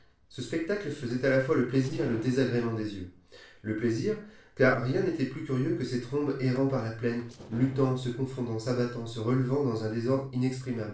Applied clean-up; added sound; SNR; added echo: neural separator model SepFormer DNS4.